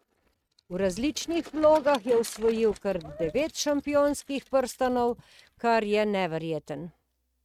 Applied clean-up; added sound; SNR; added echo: neural mask model RNNoise.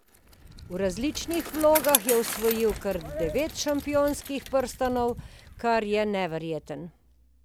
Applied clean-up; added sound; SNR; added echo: none; Bicycle; 9 dB; none.